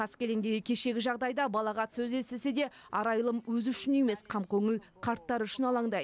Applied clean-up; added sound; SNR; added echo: none; none; none; none.